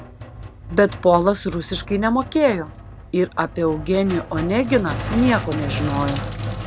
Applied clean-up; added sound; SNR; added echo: none; Sink (filling or washing); 8 dB; none.